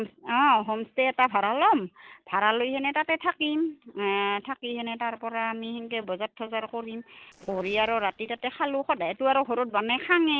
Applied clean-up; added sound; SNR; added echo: neural separator model SepFormer DNS4.